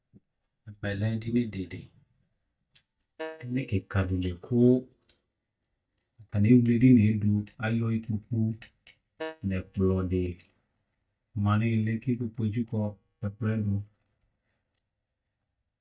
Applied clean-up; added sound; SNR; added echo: neural mask model DeepFilterNet 3.